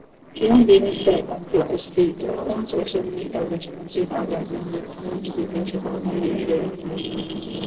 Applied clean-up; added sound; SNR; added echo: neural separator model SepFormer DNS4.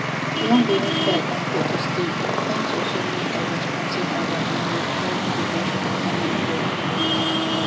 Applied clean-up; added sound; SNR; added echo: none; Traffic noise, roadway noise; -5 dB; reverberation time 2.1 s.